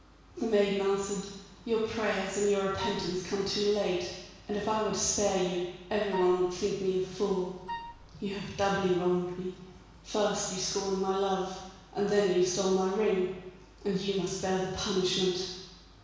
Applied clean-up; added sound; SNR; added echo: none; Wind instrument, woodwind instrument; 12 dB; reverberation time 1.1 s.